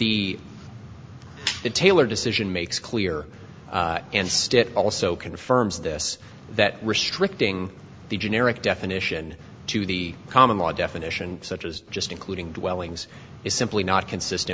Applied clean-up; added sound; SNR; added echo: none; none; none; none.